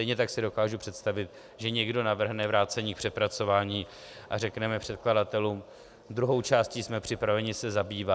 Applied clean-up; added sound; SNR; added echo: none; none; none; none.